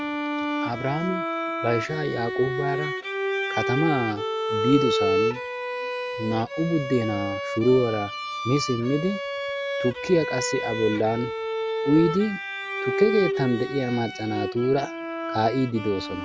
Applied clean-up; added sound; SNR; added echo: none; Bowed string instrument; 3 dB; none.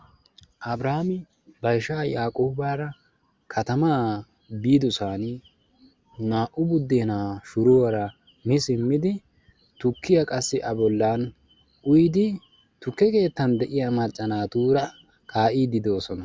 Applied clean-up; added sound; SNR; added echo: none; none; none; none.